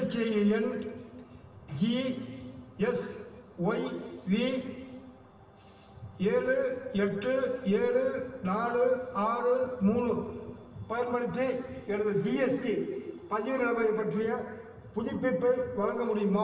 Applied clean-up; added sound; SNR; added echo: none; none; none; reverberation time 1.3 s.